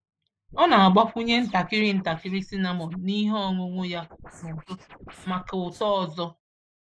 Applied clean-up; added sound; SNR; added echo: neural mask model Resemble Enhance denoiser.